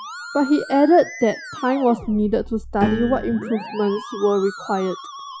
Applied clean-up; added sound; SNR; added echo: classical method Wiener filter.